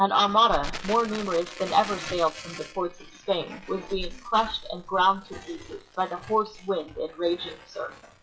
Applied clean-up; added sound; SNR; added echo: classical method WPE with log-MMSE.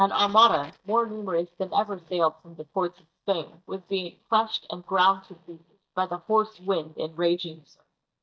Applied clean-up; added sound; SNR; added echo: neural mask model DeepFilterNet 3.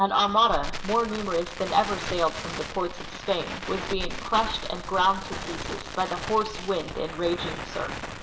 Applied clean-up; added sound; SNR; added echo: none; Crackle; 7 dB; reverberation time 0.7 s.